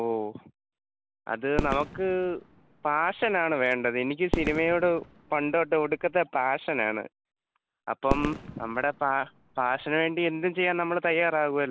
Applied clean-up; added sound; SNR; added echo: none; Fireworks; 8 dB; none.